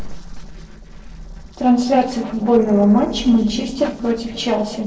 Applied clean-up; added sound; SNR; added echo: neural separator model SepFormer DNS4.